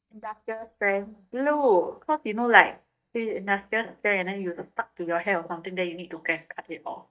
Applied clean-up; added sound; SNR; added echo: neural mask model DeepFilterNet 3.